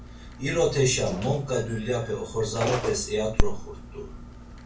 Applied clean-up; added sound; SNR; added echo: none; Telephone; 2 dB; reverberation time 0.2 s.